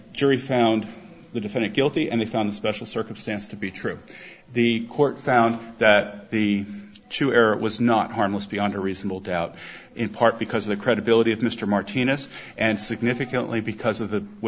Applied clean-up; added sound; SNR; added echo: none; none; none; none.